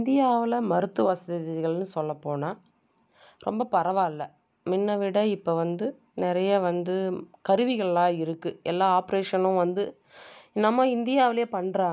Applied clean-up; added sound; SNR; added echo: none; none; none; none.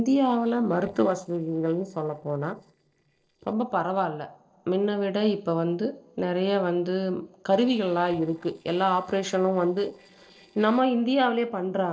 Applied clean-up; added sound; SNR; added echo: neural separator model SepFormer DNS4.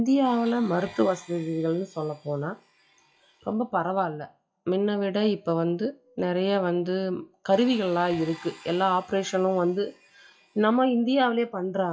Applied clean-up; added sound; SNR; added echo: classical method WPE with log-MMSE.